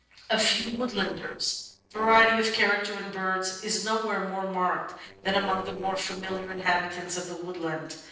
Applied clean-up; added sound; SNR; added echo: neural separator model SepFormer DNS4.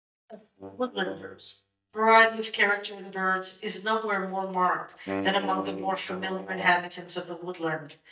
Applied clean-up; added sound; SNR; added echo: neural mask model DeepFilterNet 3.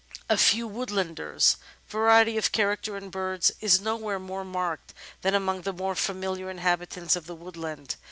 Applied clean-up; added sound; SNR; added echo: none; none; none; none.